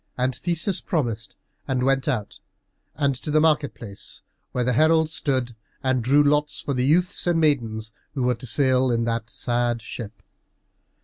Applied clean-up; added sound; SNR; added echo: none; none; none; none.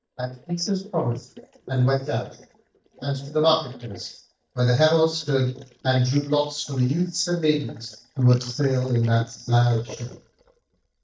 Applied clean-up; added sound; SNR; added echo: neural mask model DeepFilterNet 3.